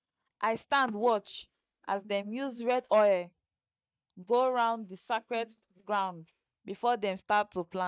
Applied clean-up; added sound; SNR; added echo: neural mask model DeepFilterNet 3.